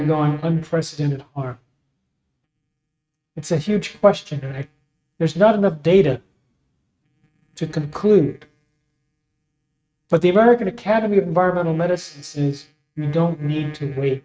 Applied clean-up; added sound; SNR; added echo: neural mask model RNNoise.